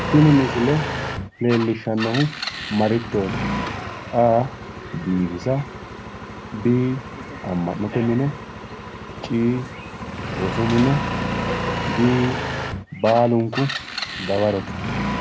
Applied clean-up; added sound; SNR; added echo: none; Engine; 6 dB; none.